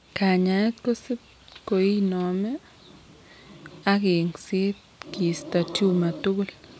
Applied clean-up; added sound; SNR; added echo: none; none; none; none.